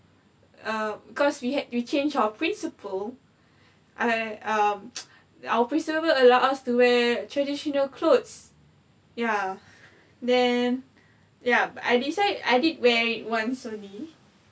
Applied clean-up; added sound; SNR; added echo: none; none; none; none.